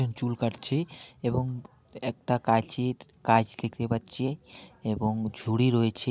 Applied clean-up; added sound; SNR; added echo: none; none; none; none.